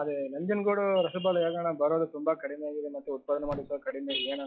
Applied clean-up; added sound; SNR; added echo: classical method log-MMSE.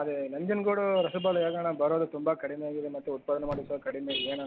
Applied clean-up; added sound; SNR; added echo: none; Thump, thud; 18 dB; none.